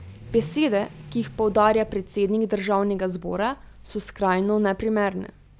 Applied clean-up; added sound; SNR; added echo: none; Accelerating, revving, vroom / Vehicle; 19 dB; none.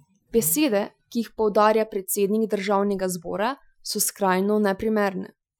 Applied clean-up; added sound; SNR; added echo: classical method Wiener filter.